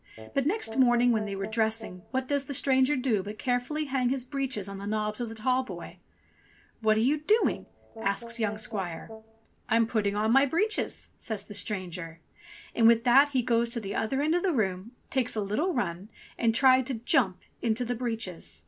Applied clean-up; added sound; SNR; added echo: none; Brass instrument; 14 dB; none.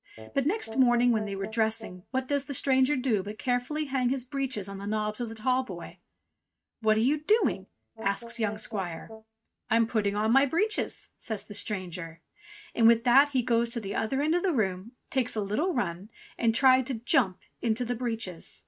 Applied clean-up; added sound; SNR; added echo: neural mask model RNNoise.